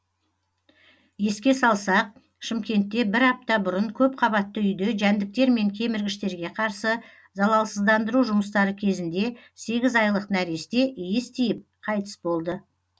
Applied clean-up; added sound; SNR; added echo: none; none; none; none.